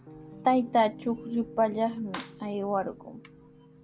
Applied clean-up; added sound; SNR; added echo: none; Clapping + Piano; 16 dB; none.